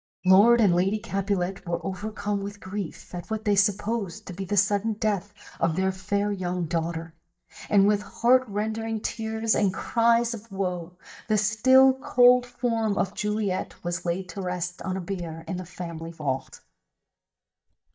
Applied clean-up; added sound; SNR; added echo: neural mask model DeepFilterNet 3.